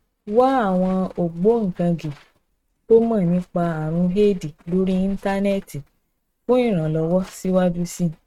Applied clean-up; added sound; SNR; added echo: neural mask model RNNoise.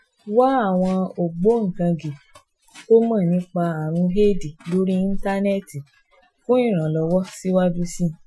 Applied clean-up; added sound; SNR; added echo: classical method Wiener filter.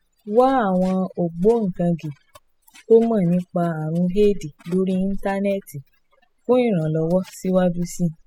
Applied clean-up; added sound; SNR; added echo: classical method spectral subtraction.